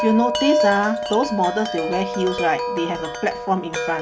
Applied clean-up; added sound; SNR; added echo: none; Wind chime; 3 dB; none.